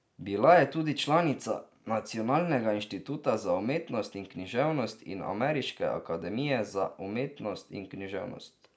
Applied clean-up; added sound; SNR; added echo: none; none; none; none.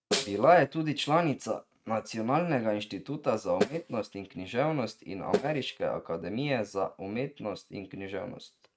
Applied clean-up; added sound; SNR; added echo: neural mask model RNNoise.